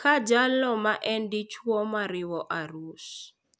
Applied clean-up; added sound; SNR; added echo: none; none; none; none.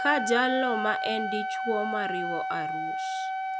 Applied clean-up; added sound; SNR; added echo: none; Wind instrument, woodwind instrument; 1 dB; none.